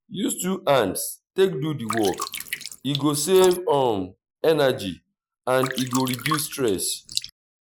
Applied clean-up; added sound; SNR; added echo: neural mask model Resemble Enhance denoiser.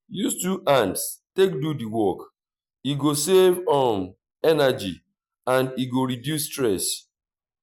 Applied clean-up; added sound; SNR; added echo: none; none; none; none.